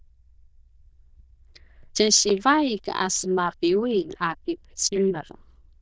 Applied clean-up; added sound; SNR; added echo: neural diffusion model UNIVERSE++.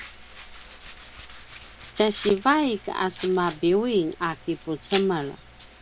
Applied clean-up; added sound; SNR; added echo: none; Domestic sounds, home sounds; 13 dB; none.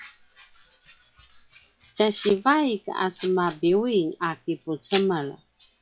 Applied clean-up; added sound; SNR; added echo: classical method log-MMSE.